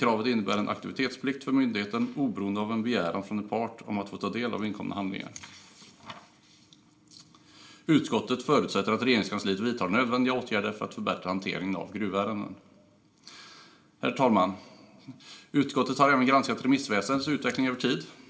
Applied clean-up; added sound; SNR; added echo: none; none; none; reverberation time 1.3 s.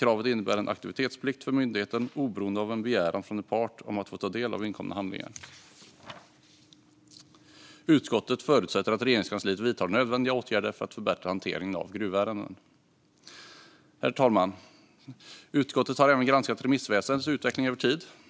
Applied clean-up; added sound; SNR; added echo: none; none; none; none.